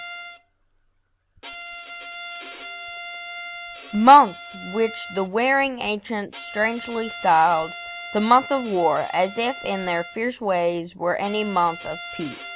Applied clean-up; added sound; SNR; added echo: none; Bowed string instrument; 14 dB; none.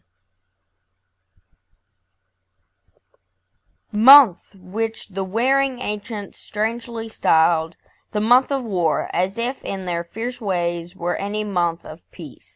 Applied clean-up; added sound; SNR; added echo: none; none; none; none.